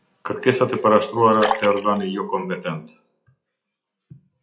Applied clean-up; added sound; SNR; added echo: classical method WPE with log-MMSE.